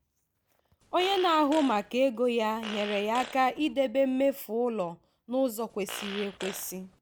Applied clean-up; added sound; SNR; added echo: none; Fart; 14 dB; none.